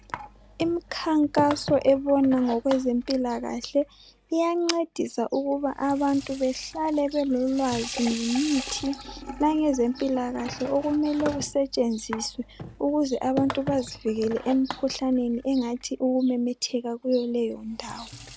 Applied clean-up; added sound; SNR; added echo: none; Sink (filling or washing) / Water tap, faucet; 14 dB; none.